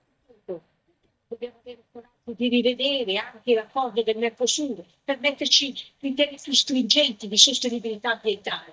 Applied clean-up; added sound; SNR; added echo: neural mask model DeepFilterNet 3.